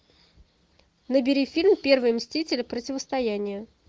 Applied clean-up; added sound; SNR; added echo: none; none; none; none.